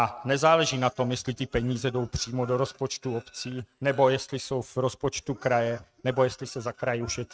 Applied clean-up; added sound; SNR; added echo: neural mask model RNNoise.